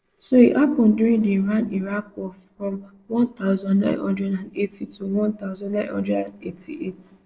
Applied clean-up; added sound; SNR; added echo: neural separator model SepFormer DNS4.